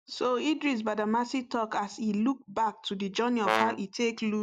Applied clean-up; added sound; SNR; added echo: none; Brass instrument; 2 dB; none.